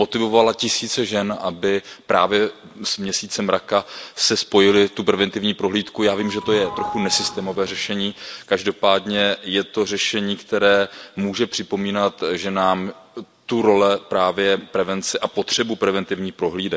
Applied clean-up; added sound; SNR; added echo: none; Sliding door / Doorbell; 12 dB; none.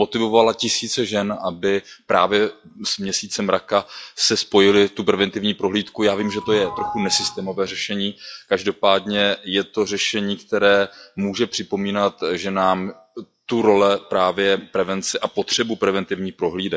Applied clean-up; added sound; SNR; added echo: classical method log-MMSE.